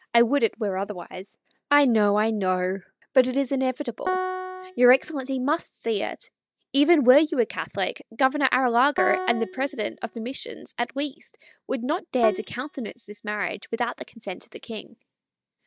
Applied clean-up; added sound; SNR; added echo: neural mask model DeepFilterNet 3.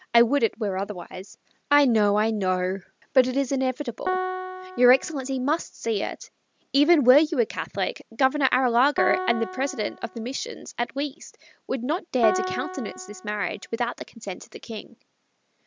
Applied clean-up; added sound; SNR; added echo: none; Piano; 9 dB; none.